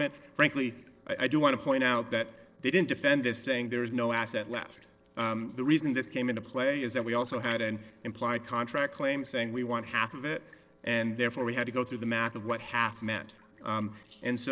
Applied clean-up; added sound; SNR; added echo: neural separator model SepFormer DNS4.